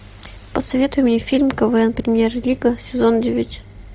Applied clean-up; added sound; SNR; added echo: none; none; none; none.